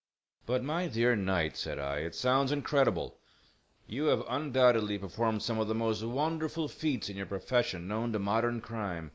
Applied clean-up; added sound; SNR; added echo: none; none; none; none.